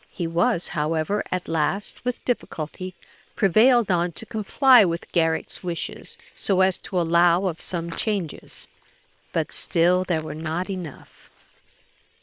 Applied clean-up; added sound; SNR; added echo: neural separator model SepFormer WHAM!.